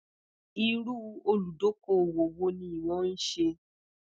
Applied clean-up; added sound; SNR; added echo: none; none; none; none.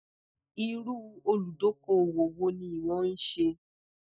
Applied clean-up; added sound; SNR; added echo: neural mask model DeepFilterNet 3.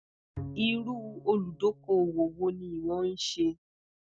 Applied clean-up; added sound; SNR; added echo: none; Bowed string instrument; 16 dB; none.